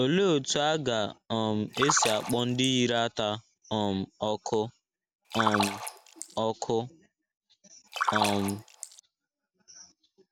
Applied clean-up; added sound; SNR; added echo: none; Splash, splatter; 2 dB; none.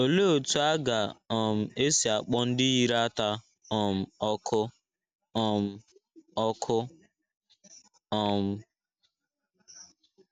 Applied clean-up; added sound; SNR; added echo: none; none; none; none.